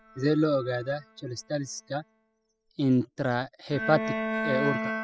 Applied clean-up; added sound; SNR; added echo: classical method spectral subtraction.